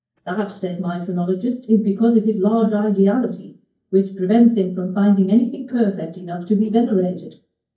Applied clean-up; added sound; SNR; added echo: neural mask model DeepFilterNet 3.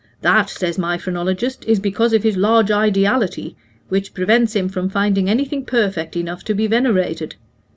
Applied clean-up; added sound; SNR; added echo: none; none; none; none.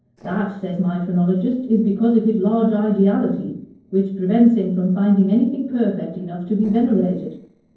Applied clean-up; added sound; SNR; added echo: neural separator model SepFormer DNS4.